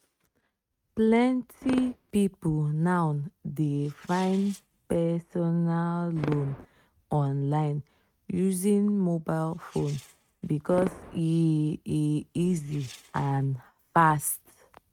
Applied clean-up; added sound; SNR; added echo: neural mask model RNNoise.